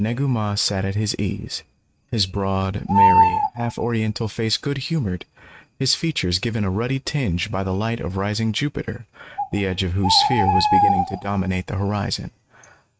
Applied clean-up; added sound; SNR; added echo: neural mask model RNNoise.